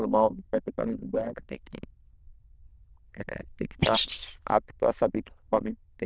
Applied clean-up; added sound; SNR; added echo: neural diffusion model UNIVERSE++.